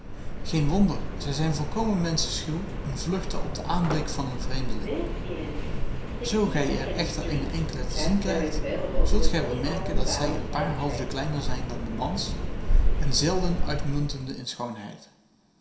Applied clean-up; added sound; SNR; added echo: none; Subway, metro, underground; -4 dB; reverberation time 0.7 s.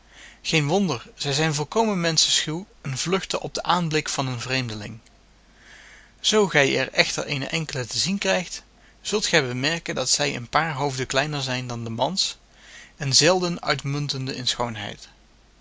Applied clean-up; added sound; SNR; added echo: none; none; none; none.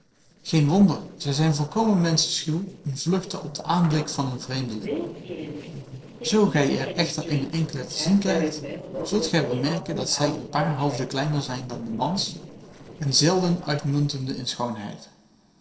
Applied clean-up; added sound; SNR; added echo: neural separator model SepFormer DNS4.